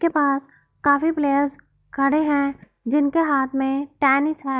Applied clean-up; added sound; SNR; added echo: neural mask model DeepFilterNet 3.